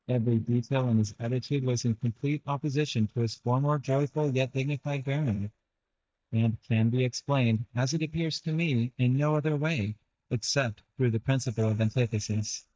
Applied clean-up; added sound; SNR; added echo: neural mask model DeepFilterNet 3.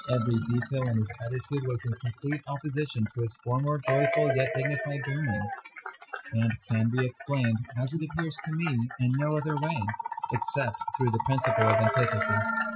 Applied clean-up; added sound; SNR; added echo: classical method Wiener filter.